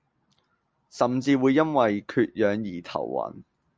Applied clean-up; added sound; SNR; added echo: none; none; none; none.